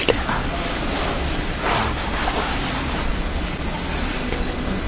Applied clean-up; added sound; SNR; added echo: none; none; none; none.